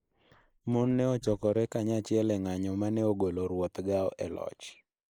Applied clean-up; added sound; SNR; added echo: neural mask model Resemble Enhance denoiser.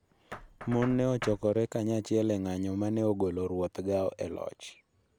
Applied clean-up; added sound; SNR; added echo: none; Knock; 19 dB; none.